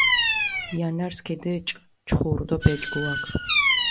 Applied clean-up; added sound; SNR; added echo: none; Bird vocalization, bird call, bird song; -1 dB; none.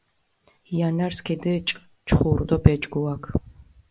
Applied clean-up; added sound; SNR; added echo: none; none; none; none.